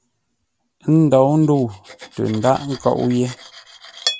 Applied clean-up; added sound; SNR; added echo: none; Cutlery, silverware; 15 dB; none.